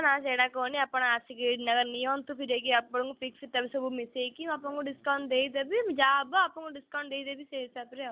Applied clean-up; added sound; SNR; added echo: none; none; none; none.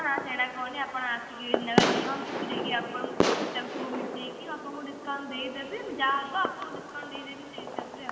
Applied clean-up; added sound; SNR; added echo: none; Fireworks; -1 dB; reverberation time 2.0 s.